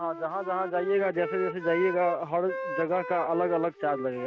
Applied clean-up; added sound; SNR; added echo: none; Wind instrument, woodwind instrument; 8 dB; none.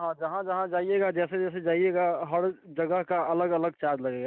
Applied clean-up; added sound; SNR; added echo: none; none; none; none.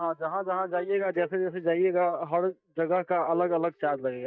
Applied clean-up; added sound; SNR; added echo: neural mask model DeepFilterNet 3.